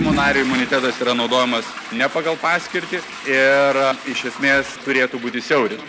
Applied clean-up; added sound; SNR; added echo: none; Toilet flush / Water; 10 dB; none.